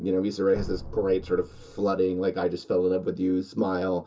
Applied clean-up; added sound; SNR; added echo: none; Drum; 15 dB; reverberation time 0.2 s.